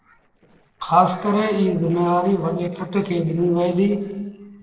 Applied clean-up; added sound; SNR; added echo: neural separator model SepFormer DNS4.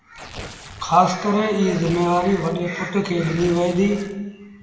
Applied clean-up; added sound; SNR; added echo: none; Tearing; 18 dB; reverberation time 1.2 s.